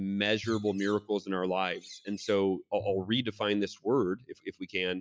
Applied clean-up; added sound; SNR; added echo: classical method log-MMSE.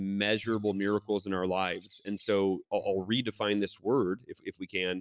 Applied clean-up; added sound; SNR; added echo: neural separator model SepFormer DNS4.